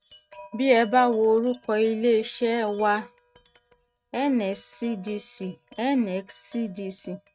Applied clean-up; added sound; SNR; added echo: neural mask model RNNoise.